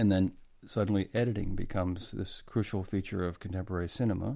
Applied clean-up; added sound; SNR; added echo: none; none; none; none.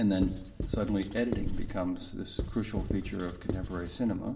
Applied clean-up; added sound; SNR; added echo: none; Writing; 5 dB; reverberation time 2.6 s.